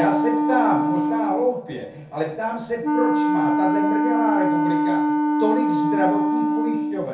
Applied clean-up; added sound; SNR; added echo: none; Wind instrument, woodwind instrument; -5 dB; reverberation time 0.5 s.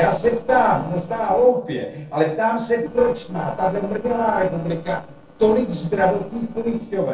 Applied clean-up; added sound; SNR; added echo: neural separator model SepFormer DNS4.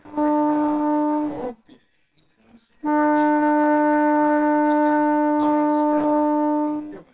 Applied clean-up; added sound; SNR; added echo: neural separator model SepFormer WHAMR!.